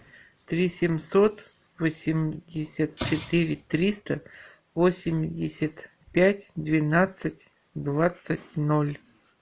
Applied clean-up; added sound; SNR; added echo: none; Explosion; 13 dB; none.